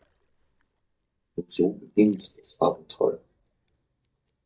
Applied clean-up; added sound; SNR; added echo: neural mask model DeepFilterNet 3.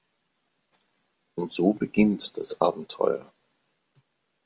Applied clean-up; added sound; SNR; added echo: none; none; none; none.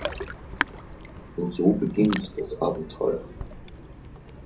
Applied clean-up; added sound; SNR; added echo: none; Ocean; 9 dB; reverberation time 0.4 s.